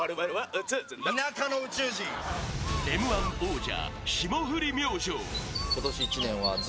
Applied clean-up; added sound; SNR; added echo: none; Bird; 9 dB; none.